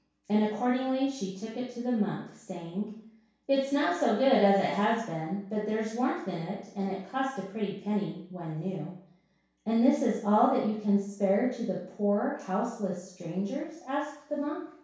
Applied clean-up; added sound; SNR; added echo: none; none; none; reverberation time 0.6 s.